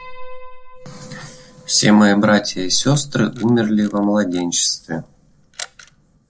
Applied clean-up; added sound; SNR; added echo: none; Camera + Piano; 15 dB; none.